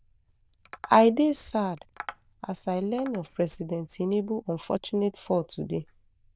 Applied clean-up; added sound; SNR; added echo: neural diffusion model UNIVERSE++.